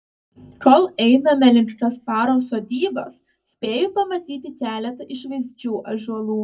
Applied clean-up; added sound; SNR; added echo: none; none; none; reverberation time 0.3 s.